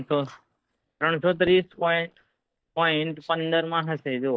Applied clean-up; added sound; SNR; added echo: neural mask model DeepFilterNet 3.